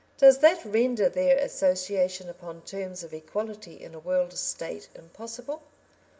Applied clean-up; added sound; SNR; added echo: none; none; none; reverberation time 1.0 s.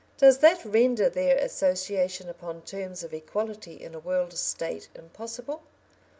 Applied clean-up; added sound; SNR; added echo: none; none; none; none.